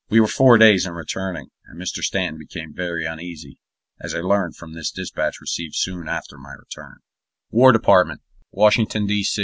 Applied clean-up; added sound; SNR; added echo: none; none; none; none.